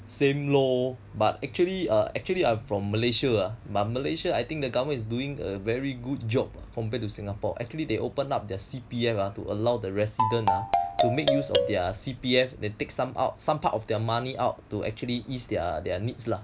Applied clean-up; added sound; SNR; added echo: none; Marimba, xylophone; -1 dB; none.